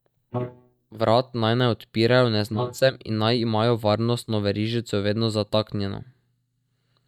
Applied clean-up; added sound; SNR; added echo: neural mask model DeepFilterNet 3.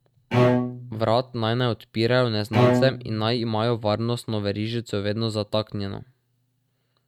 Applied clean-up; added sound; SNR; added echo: neural mask model RNNoise.